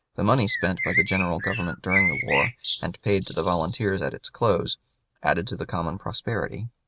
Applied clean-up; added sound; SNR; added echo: neural mask model RNNoise.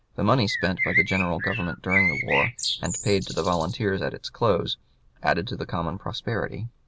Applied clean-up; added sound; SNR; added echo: none; Bird; 1 dB; none.